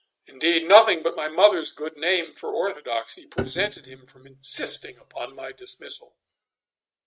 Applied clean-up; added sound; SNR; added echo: neural mask model RNNoise.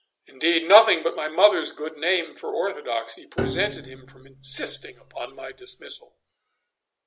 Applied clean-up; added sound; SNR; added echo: none; Piano; 11 dB; none.